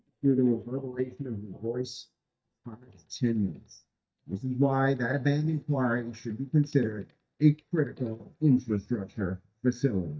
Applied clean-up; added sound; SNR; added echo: neural mask model DeepFilterNet 3.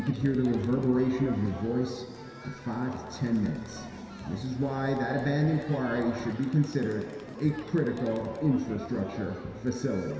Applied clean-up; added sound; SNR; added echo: none; Crowd; 18 dB; reverberation time 2.5 s.